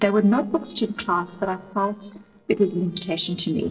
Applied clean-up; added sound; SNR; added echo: neural separator model SepFormer DNS4.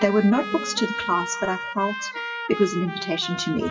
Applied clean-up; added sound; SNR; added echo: classical method WPE with log-MMSE.